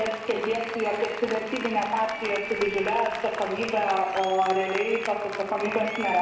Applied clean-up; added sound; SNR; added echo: none; Applause; 10 dB; reverberation time 1.0 s.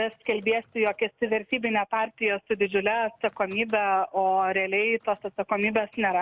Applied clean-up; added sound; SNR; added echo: none; none; none; none.